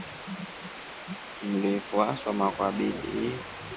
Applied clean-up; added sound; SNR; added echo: none; Water; 9 dB; none.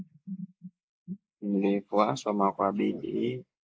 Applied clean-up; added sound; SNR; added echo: neural mask model Resemble Enhance denoiser.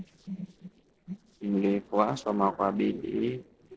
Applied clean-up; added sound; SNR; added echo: neural separator model SepFormer DNS4.